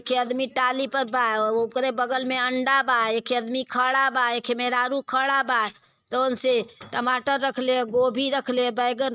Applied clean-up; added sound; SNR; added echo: neural mask model RNNoise.